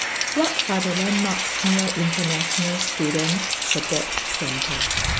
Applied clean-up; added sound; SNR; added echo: none; Rain; -1 dB; none.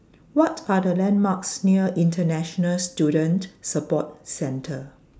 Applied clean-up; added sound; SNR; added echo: none; none; none; none.